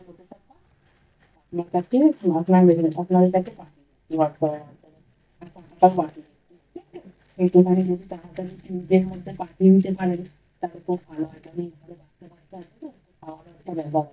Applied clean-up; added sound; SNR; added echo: neural mask model DeepFilterNet 3.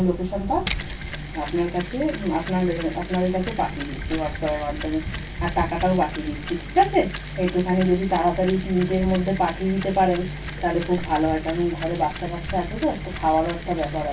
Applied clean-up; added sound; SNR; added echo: none; Mechanisms; 9 dB; reverberation time 0.2 s.